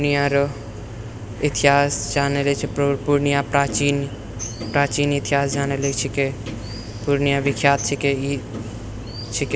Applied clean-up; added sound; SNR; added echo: none; Tambourine; 19 dB; none.